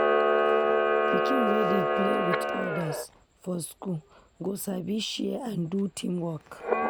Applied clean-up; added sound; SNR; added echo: none; Camera; -4 dB; none.